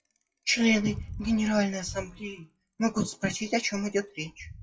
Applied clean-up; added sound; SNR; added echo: classical method WPE with log-MMSE.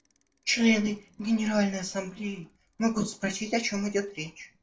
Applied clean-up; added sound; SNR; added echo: neural separator model SepFormer DNS4.